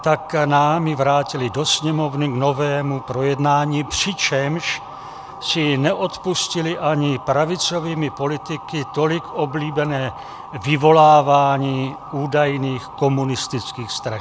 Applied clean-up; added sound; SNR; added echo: none; Motor vehicle (road) / Siren; 15 dB; none.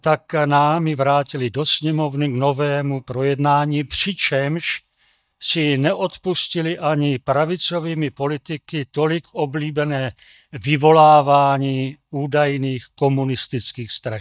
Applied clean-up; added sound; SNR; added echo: neural mask model DeepFilterNet 3.